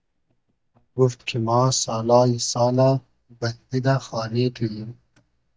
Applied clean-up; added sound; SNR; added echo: neural mask model DeepFilterNet 3.